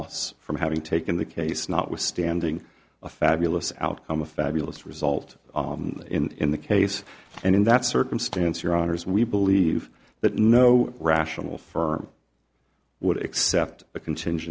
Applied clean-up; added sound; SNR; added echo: none; none; none; none.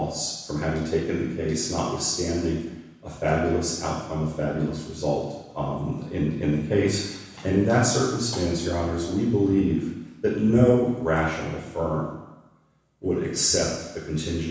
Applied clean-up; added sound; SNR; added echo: none; none; none; reverberation time 1.1 s.